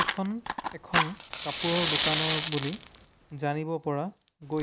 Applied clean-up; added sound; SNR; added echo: none; Fire; -2 dB; none.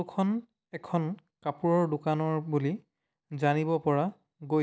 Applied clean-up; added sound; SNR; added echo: none; none; none; none.